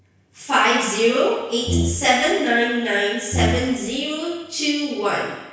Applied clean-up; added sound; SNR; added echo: none; Brass instrument; 3 dB; reverberation time 1.1 s.